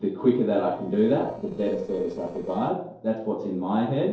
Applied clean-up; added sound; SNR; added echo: neural separator model SepFormer DNS4.